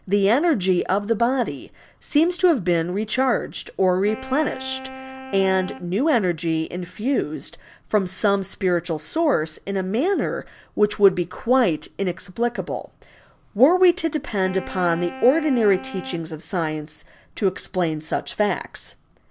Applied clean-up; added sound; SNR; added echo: none; Wind instrument, woodwind instrument; 15 dB; none.